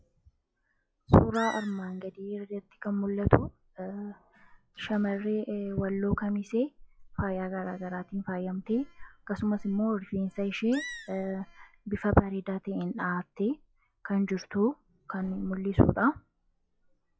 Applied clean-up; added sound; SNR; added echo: classical method log-MMSE.